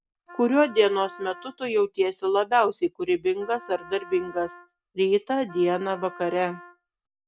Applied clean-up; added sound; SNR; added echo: none; Wind instrument, woodwind instrument; 20 dB; none.